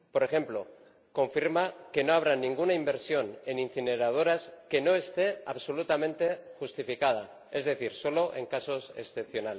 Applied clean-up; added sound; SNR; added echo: none; none; none; none.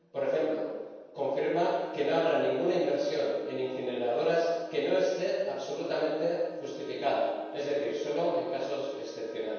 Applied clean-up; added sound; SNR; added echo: none; Bowed string instrument; 18 dB; reverberation time 1.2 s.